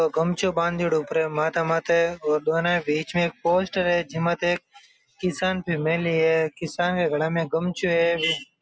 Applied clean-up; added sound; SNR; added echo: none; none; none; none.